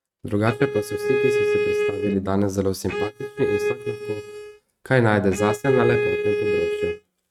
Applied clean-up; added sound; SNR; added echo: neural mask model RNNoise.